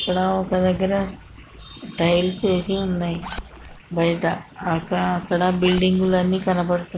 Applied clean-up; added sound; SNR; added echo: none; Zipper (clothing); 16 dB; none.